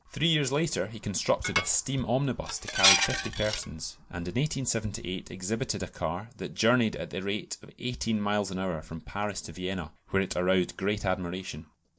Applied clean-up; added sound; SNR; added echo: none; Dishes, pots, and pans; 0 dB; none.